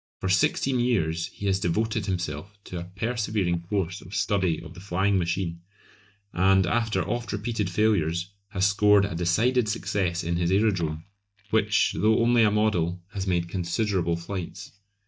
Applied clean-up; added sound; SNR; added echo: neural mask model DeepFilterNet 3.